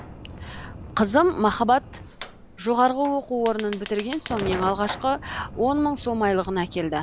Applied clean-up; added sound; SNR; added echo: none; Fire; 12 dB; none.